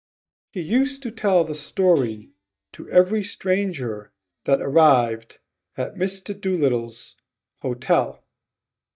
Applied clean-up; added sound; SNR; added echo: neural mask model DeepFilterNet 3.